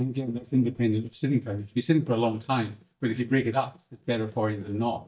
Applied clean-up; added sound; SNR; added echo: neural mask model DeepFilterNet 3.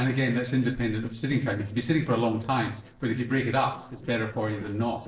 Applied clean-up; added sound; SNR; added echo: neural separator model SepFormer DNS4.